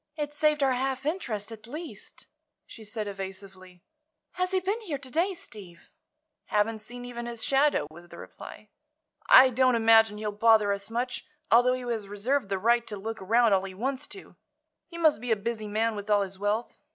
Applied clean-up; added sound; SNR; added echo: none; none; none; none.